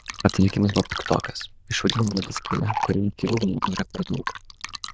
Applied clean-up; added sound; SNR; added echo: neural diffusion model UNIVERSE++.